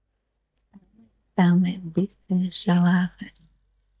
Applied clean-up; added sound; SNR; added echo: neural mask model DeepFilterNet 3.